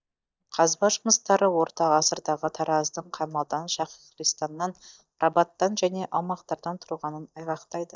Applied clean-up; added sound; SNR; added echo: neural mask model DeepFilterNet 3.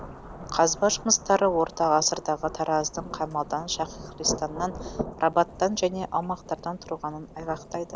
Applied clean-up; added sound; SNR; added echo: none; Rain / Thunderstorm; 13 dB; none.